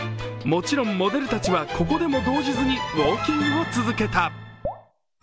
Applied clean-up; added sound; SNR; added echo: none; Drip; 15 dB; none.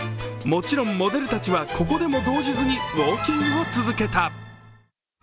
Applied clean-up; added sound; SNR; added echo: none; none; none; none.